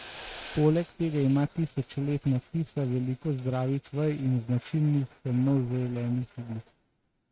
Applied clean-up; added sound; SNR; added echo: neural mask model RNNoise.